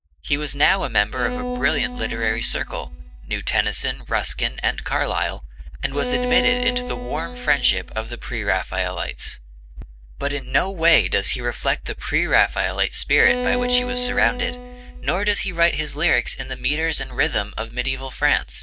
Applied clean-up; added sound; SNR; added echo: neural mask model DeepFilterNet 3.